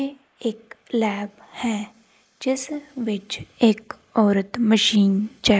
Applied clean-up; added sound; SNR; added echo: neural mask model Resemble Enhance denoiser.